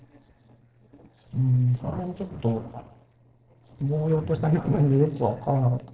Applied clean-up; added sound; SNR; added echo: neural separator model SepFormer DNS4.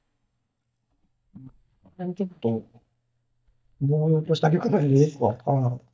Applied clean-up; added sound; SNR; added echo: neural mask model DeepFilterNet 3.